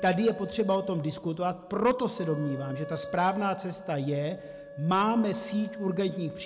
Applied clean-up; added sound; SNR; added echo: none; Wind instrument, woodwind instrument; 14 dB; none.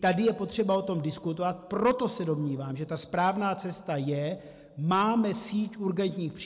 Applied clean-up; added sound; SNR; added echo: none; none; none; none.